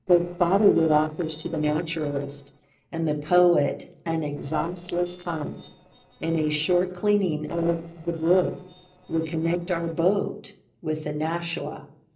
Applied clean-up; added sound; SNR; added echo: neural separator model SepFormer DNS4.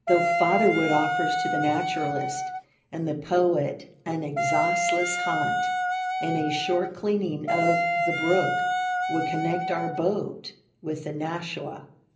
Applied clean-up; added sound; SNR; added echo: none; Wind instrument, woodwind instrument; -1 dB; reverberation time 0.5 s.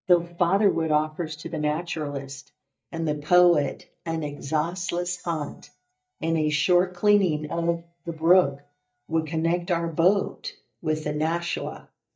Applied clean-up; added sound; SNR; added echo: neural mask model DeepFilterNet 3.